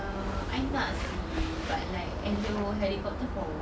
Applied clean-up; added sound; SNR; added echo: none; none; none; none.